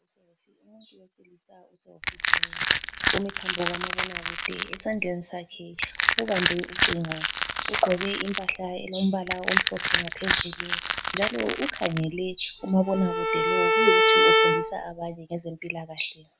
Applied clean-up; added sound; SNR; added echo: none; Bowed string instrument + Crushing; -5 dB; none.